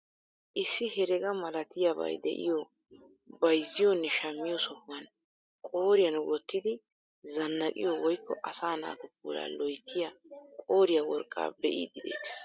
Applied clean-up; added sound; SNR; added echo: none; none; none; none.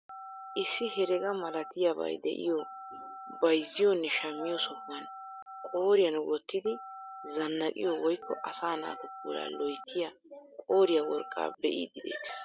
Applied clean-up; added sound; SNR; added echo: none; Telephone; 15 dB; none.